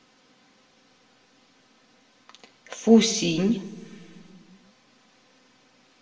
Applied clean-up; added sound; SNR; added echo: none; none; none; reverberation time 1.2 s.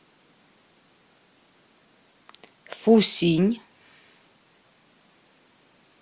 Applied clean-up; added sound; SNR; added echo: none; none; none; none.